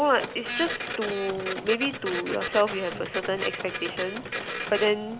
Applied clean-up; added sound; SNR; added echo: none; Printer; 6 dB; none.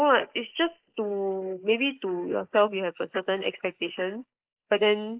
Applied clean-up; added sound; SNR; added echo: neural mask model Resemble Enhance denoiser.